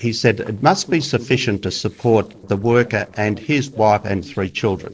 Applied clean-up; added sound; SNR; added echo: neural separator model SepFormer DNS4.